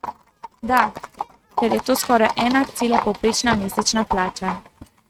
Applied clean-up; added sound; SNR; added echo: neural mask model RNNoise.